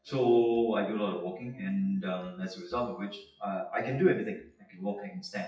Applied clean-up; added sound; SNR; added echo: classical method WPE with log-MMSE.